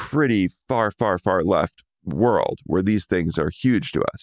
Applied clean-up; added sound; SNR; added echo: none; none; none; none.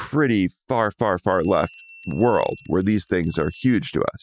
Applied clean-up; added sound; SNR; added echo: classical method Wiener filter.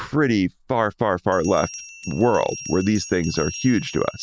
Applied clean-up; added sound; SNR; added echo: none; Bell; 16 dB; none.